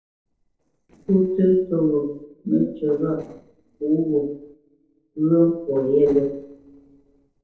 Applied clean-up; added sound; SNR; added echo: neural separator model SepFormer DNS4.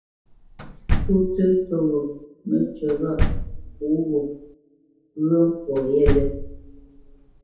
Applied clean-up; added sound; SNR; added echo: none; Slam; 3 dB; reverberation time 0.8 s.